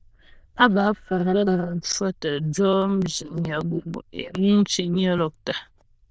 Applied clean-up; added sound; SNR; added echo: neural diffusion model UNIVERSE++.